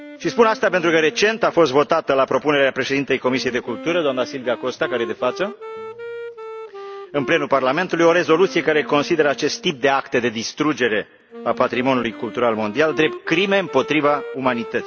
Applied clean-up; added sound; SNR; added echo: none; Wind instrument, woodwind instrument; 15 dB; none.